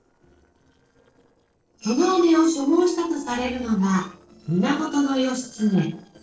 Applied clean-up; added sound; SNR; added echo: neural separator model SepFormer DNS4.